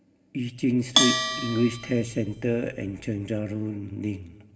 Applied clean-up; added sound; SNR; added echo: none; Bell; 2 dB; reverberation time 1.7 s.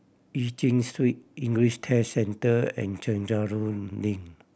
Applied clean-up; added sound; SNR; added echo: none; none; none; none.